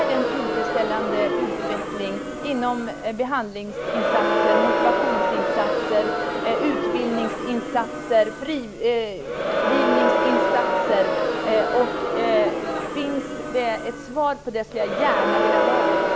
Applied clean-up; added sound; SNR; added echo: none; Crowd; -2 dB; none.